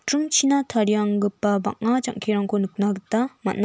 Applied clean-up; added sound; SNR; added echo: none; none; none; none.